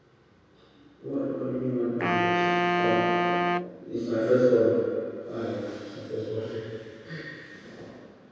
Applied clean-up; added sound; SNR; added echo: none; Wind instrument, woodwind instrument; -2 dB; reverberation time 2.0 s.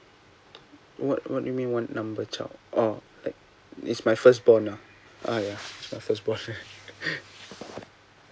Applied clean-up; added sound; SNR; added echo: none; none; none; none.